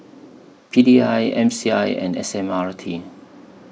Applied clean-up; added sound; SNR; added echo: neural mask model Resemble Enhance denoiser.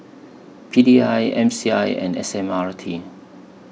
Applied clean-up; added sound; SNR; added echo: none; none; none; none.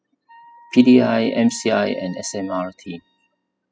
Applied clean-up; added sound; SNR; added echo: classical method spectral subtraction.